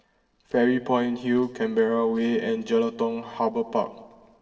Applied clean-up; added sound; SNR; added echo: neural separator model SepFormer DNS4.